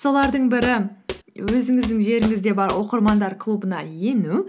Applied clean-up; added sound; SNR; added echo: none; Walk, footsteps; 13 dB; none.